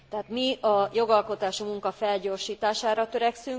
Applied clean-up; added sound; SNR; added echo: none; none; none; none.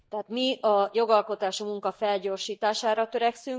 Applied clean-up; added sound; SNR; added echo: neural mask model DeepFilterNet 3.